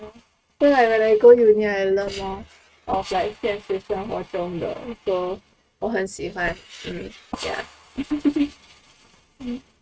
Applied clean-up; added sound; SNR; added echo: neural mask model RNNoise.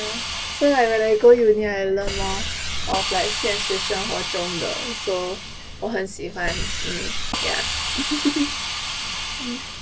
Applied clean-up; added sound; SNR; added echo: none; Hiss; 5 dB; none.